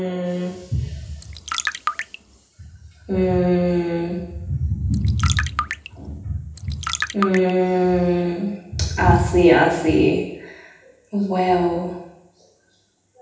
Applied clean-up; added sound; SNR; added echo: none; Trickle, dribble; 8 dB; reverberation time 0.8 s.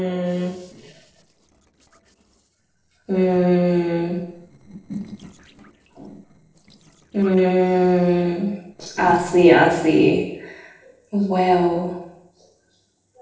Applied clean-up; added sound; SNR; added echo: neural separator model SepFormer DNS4.